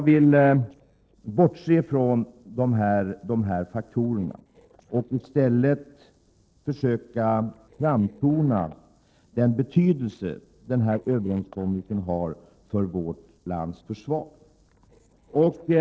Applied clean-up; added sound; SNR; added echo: neural separator model SepFormer DNS4.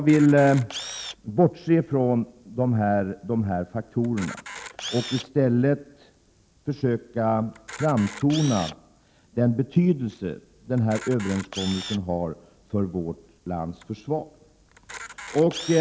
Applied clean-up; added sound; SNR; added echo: none; Camera; 16 dB; none.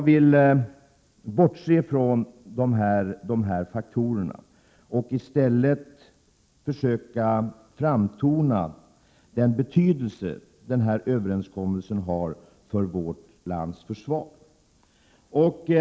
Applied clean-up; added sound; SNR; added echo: none; none; none; none.